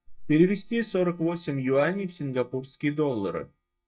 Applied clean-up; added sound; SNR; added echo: neural mask model DeepFilterNet 3.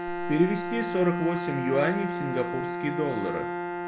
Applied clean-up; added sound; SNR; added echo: none; Bowed string instrument; 3 dB; reverberation time 0.8 s.